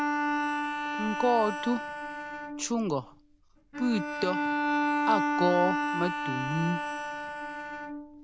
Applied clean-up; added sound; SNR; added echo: none; Bowed string instrument; 0 dB; none.